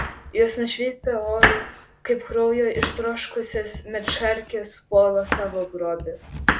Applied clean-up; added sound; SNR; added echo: none; Domestic sounds, home sounds; 4 dB; none.